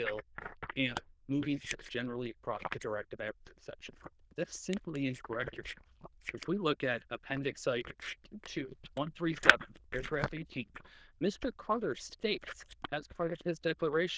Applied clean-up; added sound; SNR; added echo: neural diffusion model UNIVERSE++.